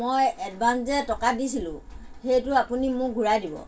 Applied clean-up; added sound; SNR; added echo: none; none; none; reverberation time 0.2 s.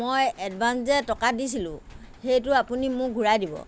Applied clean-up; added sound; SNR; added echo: none; none; none; none.